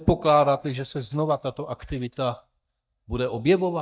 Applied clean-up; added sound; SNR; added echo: neural mask model DeepFilterNet 3.